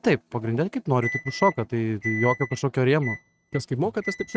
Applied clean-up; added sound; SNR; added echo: neural mask model RNNoise.